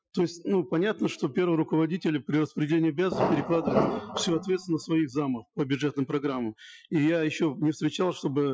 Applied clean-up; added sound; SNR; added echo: classical method Wiener filter.